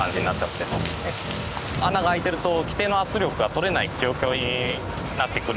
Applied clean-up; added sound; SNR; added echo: none; Splash, splatter; 14 dB; none.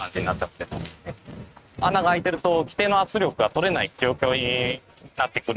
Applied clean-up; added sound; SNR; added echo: neural mask model RNNoise.